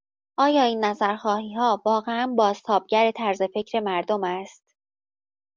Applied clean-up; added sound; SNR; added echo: none; none; none; none.